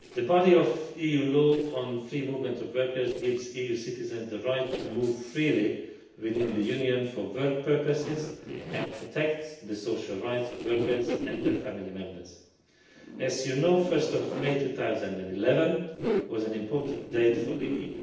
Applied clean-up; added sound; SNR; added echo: neural separator model SepFormer DNS4.